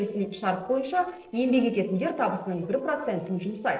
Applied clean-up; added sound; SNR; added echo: neural separator model SepFormer DNS4.